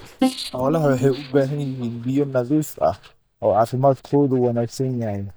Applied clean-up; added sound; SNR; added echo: neural mask model DeepFilterNet 3.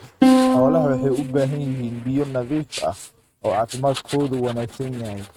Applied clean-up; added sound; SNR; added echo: neural mask model RNNoise.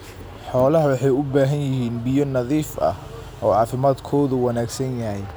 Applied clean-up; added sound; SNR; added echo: none; none; none; none.